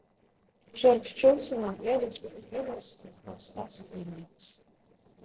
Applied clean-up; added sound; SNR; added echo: neural separator model SepFormer DNS4.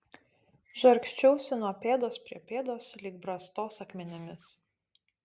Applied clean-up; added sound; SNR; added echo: none; none; none; none.